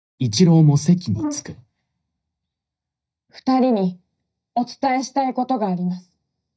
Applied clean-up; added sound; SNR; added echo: neural mask model DeepFilterNet 3.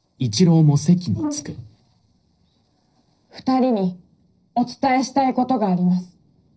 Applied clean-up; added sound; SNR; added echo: neural separator model SepFormer DNS4.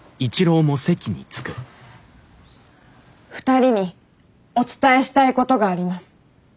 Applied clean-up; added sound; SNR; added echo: none; none; none; none.